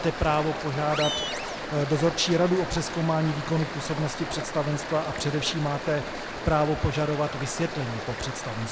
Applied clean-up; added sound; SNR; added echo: none; Stream + Animal; 7 dB; none.